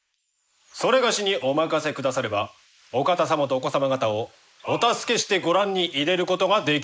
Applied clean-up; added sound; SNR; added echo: neural mask model Resemble Enhance denoiser.